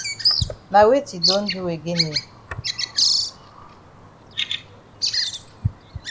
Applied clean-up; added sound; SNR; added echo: none; Bird vocalization, bird call, bird song; 0 dB; none.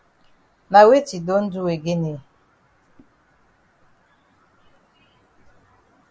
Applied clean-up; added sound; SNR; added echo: none; none; none; none.